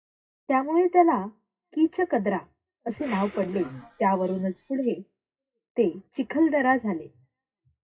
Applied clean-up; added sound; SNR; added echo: classical method WPE with log-MMSE.